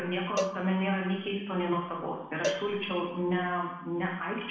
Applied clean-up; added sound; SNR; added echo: none; Cowbell; 9 dB; reverberation time 0.9 s.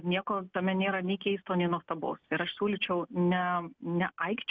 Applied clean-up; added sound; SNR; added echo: none; none; none; none.